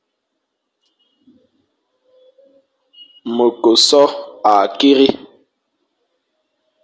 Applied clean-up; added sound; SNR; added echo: none; none; none; none.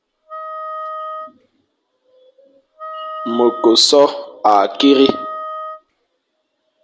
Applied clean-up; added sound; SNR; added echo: none; Wind instrument, woodwind instrument; 11 dB; none.